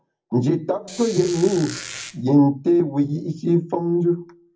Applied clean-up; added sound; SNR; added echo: none; Squeak; 14 dB; reverberation time 0.4 s.